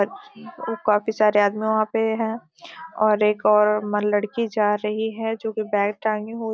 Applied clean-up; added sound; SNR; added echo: none; none; none; none.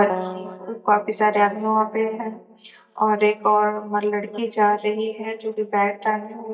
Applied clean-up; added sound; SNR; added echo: neural mask model DeepFilterNet 3.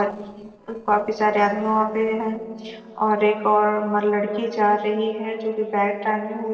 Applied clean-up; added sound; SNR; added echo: neural separator model SepFormer DNS4.